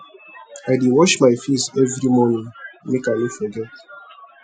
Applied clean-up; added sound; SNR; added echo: classical method Wiener filter.